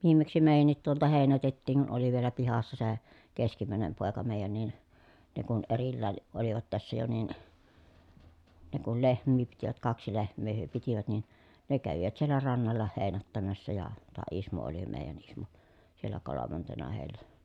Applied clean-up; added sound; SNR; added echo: none; none; none; none.